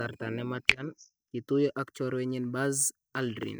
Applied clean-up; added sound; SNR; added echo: neural mask model DeepFilterNet 3.